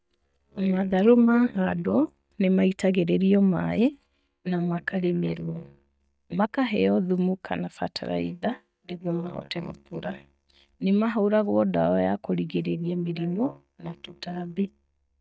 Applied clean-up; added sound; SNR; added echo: neural mask model DeepFilterNet 3.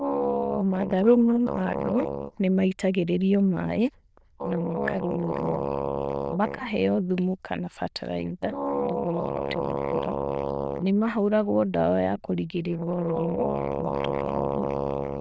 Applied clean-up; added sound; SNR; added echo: neural diffusion model UNIVERSE++.